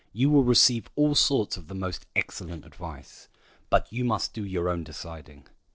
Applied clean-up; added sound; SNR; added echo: neural separator model SepFormer DNS4.